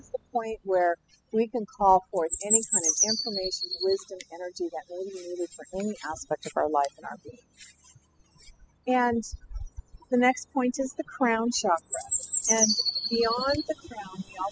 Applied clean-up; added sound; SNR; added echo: classical method spectral subtraction.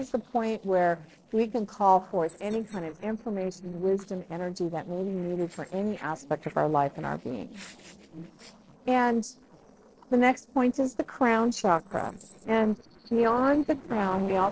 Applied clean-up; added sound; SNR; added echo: neural separator model SepFormer DNS4.